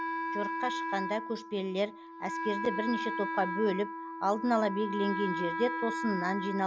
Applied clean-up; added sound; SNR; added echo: none; Wind instrument, woodwind instrument; 3 dB; none.